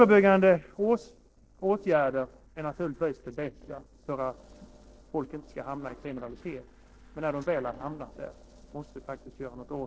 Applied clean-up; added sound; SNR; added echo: neural separator model SepFormer DNS4.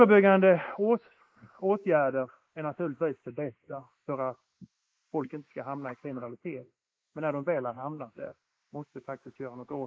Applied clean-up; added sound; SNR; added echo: neural mask model Resemble Enhance denoiser.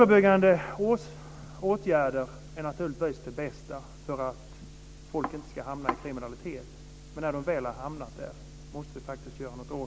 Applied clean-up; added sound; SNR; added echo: none; none; none; none.